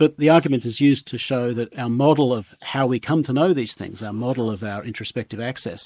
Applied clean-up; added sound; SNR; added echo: neural mask model Resemble Enhance denoiser.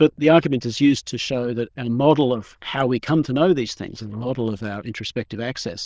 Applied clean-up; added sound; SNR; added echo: neural diffusion model UNIVERSE++.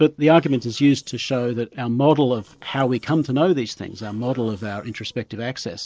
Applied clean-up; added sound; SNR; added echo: neural separator model SepFormer DNS4.